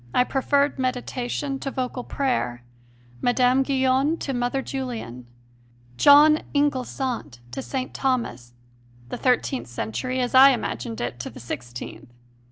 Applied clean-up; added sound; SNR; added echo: none; none; none; none.